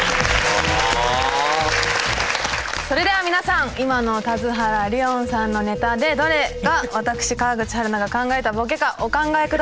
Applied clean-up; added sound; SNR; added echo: none; Wind; 14 dB; none.